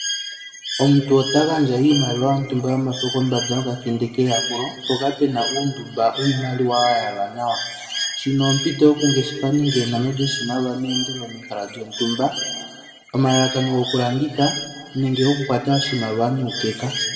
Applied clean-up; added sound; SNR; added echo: none; Bird; 9 dB; reverberation time 1.4 s.